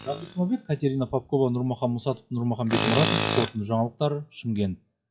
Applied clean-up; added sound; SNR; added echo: classical method WPE with log-MMSE.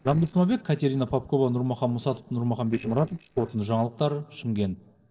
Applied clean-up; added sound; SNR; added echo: neural separator model SepFormer DNS4.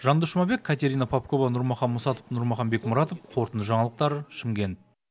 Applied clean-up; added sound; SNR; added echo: none; none; none; none.